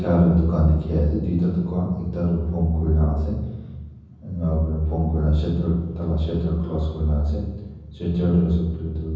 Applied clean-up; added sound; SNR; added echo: none; none; none; reverberation time 1.1 s.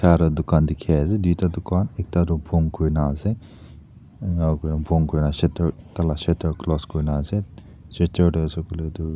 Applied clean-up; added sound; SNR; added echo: none; none; none; none.